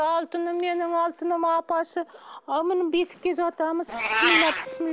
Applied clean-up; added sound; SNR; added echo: none; Meow; 5 dB; none.